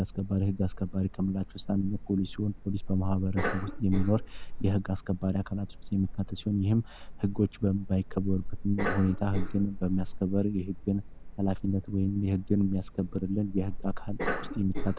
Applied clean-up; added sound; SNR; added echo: none; Cough; 5 dB; none.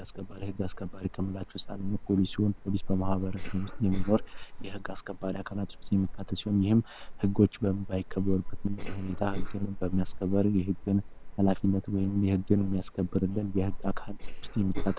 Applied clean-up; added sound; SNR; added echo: neural separator model SepFormer WHAM!.